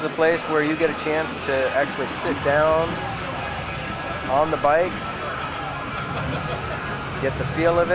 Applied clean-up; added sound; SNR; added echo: none; none; none; none.